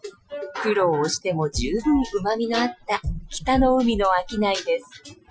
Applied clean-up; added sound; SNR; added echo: classical method Wiener filter.